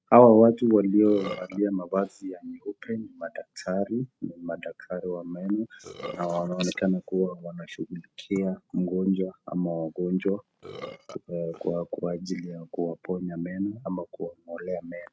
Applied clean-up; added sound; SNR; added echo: neural mask model RNNoise.